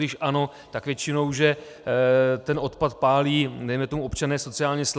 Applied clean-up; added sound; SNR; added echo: none; none; none; none.